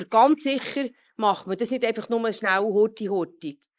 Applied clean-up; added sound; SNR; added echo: neural mask model Resemble Enhance denoiser.